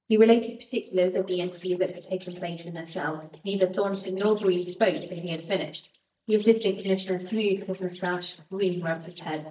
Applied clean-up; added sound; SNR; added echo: neural mask model DeepFilterNet 3.